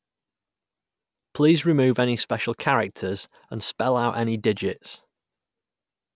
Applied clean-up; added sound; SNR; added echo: none; none; none; none.